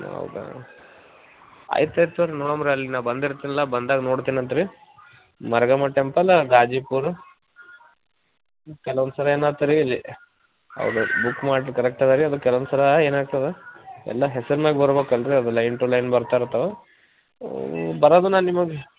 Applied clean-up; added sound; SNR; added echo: none; none; none; none.